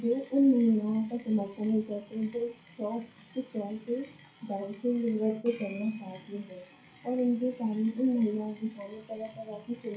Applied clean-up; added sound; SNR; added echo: classical method WPE with log-MMSE.